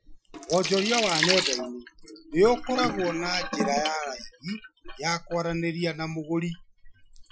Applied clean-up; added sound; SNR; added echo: classical method Wiener filter.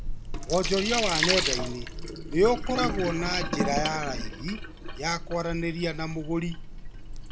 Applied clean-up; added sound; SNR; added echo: none; Sink (filling or washing); 2 dB; none.